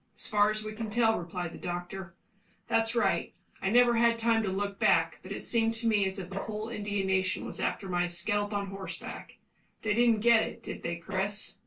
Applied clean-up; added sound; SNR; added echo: neural separator model SepFormer DNS4.